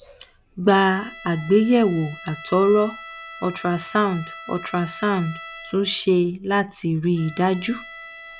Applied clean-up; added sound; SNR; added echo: none; Bowed string instrument; 17 dB; none.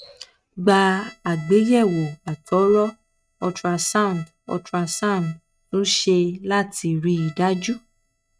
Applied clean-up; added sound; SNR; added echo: neural mask model RNNoise.